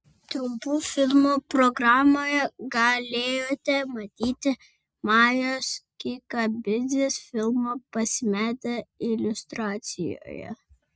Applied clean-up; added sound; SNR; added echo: none; none; none; none.